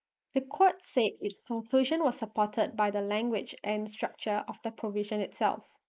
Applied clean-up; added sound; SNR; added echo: neural mask model Resemble Enhance denoiser.